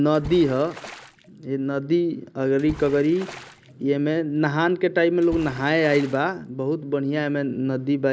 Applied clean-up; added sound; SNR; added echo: none; Water / Splash, splatter; 19 dB; none.